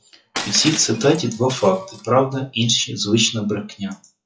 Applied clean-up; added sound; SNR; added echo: classical method WPE with log-MMSE.